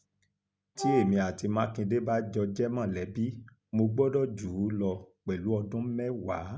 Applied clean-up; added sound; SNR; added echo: none; Wind instrument, woodwind instrument; 5 dB; none.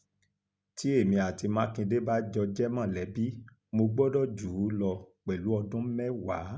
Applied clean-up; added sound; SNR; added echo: none; none; none; none.